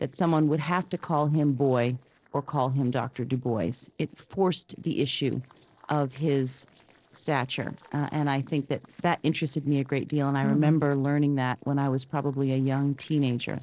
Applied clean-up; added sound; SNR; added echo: neural separator model SepFormer DNS4.